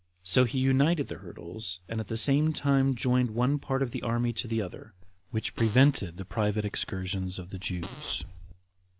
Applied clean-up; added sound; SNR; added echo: none; Fart; 18 dB; none.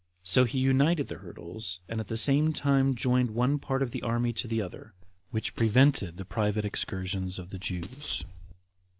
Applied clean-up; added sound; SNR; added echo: neural separator model SepFormer DNS4.